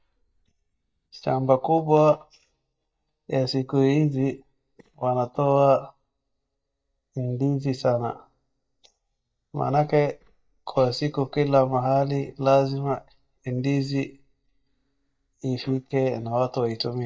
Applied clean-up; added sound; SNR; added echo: neural mask model DeepFilterNet 3.